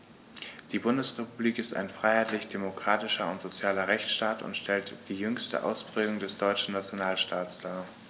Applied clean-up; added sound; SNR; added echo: none; none; none; none.